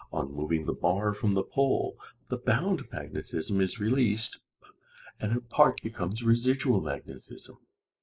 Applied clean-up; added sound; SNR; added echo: neural mask model Resemble Enhance denoiser.